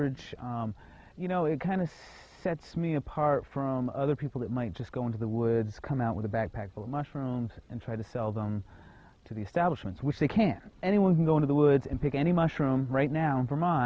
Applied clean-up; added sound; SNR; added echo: none; none; none; none.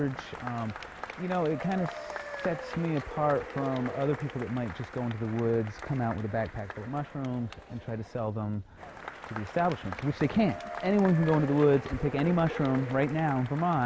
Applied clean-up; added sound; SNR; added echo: none; Applause / Crowd / Cheering; 12 dB; none.